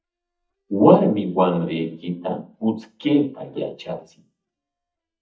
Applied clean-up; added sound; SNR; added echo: neural mask model DeepFilterNet 3.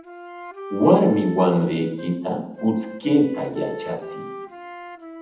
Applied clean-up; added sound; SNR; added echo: none; Wind instrument, woodwind instrument; 13 dB; reverberation time 0.8 s.